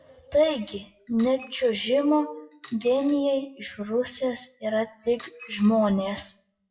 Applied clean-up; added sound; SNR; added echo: classical method WPE with log-MMSE.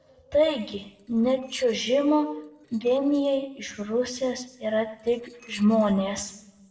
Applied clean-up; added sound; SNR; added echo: neural separator model SepFormer DNS4.